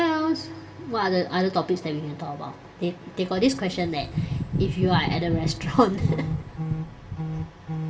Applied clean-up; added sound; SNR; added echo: none; none; none; reverberation time 1.9 s.